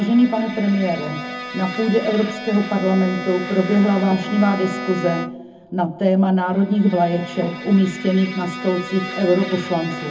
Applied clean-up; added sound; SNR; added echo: none; Bowed string instrument; 11 dB; reverberation time 0.3 s.